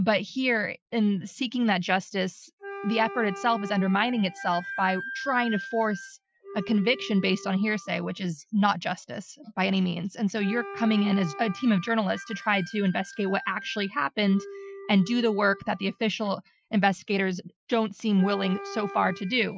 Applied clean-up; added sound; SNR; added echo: classical method Wiener filter.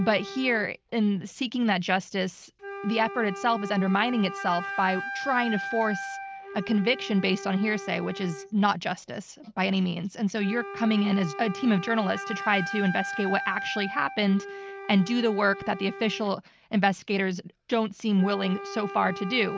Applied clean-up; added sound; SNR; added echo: none; Wind instrument, woodwind instrument; 11 dB; none.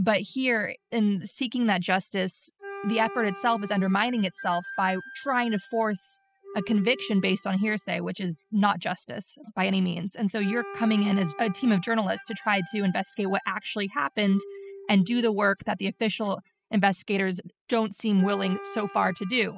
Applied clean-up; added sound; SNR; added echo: classical method spectral subtraction.